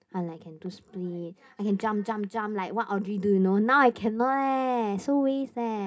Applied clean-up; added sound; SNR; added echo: none; none; none; reverberation time 0.3 s.